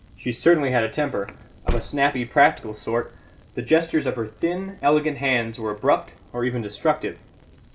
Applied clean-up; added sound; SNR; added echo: none; Car; 5 dB; none.